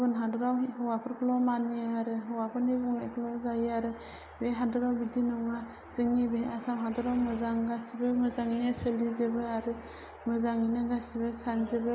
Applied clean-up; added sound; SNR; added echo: none; none; none; none.